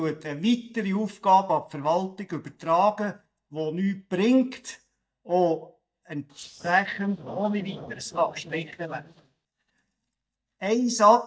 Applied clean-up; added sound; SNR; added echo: neural mask model DeepFilterNet 3.